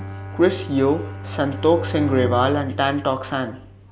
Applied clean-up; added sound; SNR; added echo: none; Bowed string instrument; 9 dB; none.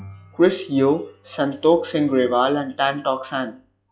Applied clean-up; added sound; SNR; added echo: classical method log-MMSE.